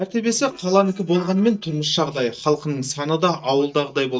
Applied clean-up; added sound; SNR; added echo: neural mask model DeepFilterNet 3.